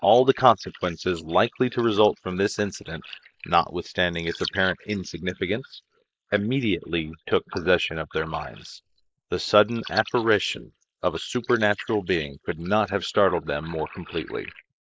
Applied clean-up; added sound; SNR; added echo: neural mask model Resemble Enhance denoiser.